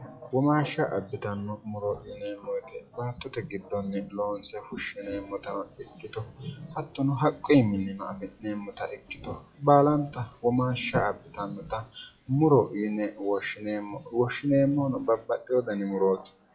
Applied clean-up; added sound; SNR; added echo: classical method WPE with log-MMSE.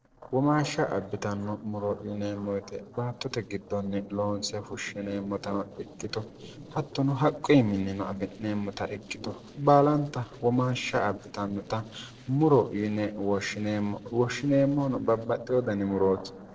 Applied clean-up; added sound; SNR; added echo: neural separator model SepFormer DNS4.